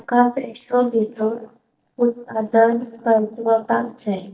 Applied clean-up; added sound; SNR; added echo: neural mask model DeepFilterNet 3.